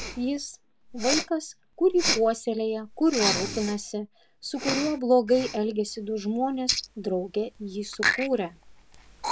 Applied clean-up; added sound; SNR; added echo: none; Respiratory sounds; 6 dB; none.